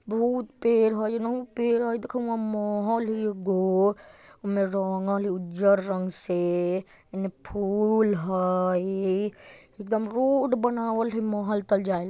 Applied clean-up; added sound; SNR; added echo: none; none; none; none.